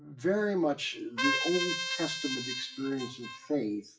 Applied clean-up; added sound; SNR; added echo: classical method WPE with log-MMSE.